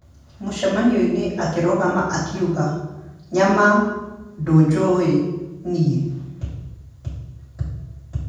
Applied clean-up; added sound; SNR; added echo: none; none; none; reverberation time 1.2 s.